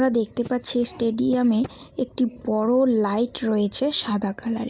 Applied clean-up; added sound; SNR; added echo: none; none; none; none.